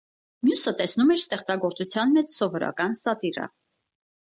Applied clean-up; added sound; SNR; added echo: none; none; none; none.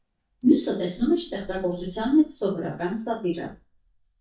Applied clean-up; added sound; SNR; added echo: neural mask model DeepFilterNet 3.